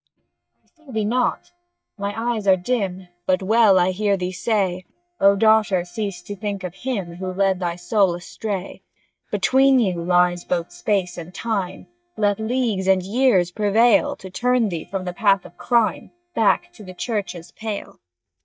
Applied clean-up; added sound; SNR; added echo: neural mask model DeepFilterNet 3.